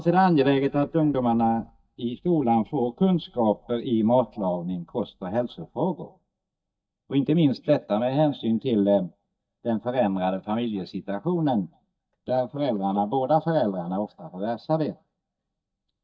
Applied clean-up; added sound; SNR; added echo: neural mask model DeepFilterNet 3.